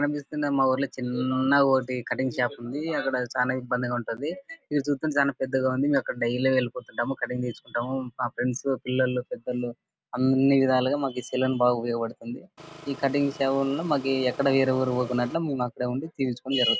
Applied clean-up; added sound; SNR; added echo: none; Engine; 18 dB; none.